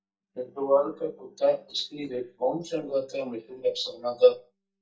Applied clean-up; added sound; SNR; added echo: neural mask model DeepFilterNet 3.